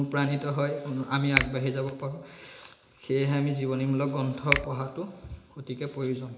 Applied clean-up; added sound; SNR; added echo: none; Finger snapping; 3 dB; reverberation time 0.8 s.